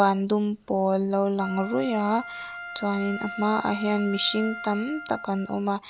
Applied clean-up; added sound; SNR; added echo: none; Wind instrument, woodwind instrument; 13 dB; none.